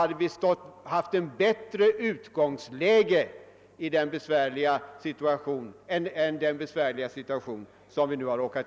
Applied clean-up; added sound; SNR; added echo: none; none; none; none.